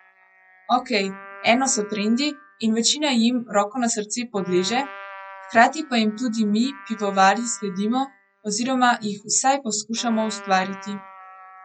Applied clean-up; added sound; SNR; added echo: classical method log-MMSE.